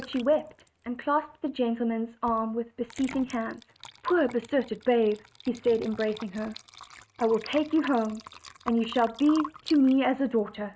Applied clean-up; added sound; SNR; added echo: neural mask model RNNoise.